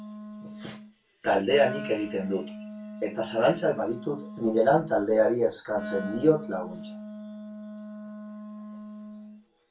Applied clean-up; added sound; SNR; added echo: none; Wind instrument, woodwind instrument; 12 dB; reverberation time 0.2 s.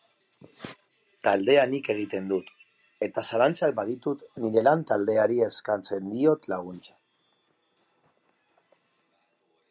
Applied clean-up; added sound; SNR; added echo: none; none; none; none.